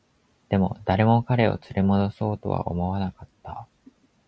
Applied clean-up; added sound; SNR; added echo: none; none; none; none.